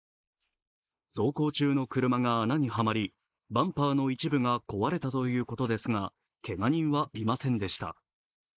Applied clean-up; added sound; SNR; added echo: neural mask model Resemble Enhance denoiser.